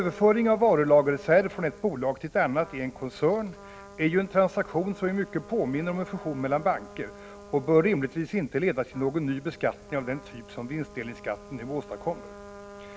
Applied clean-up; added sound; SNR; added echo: none; Trumpet; 20 dB; none.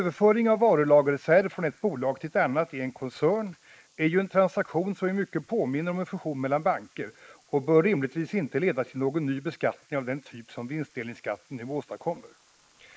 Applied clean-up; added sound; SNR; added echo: neural mask model Resemble Enhance denoiser.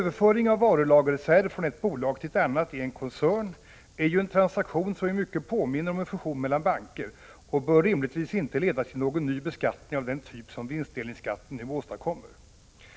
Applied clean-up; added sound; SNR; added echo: none; none; none; none.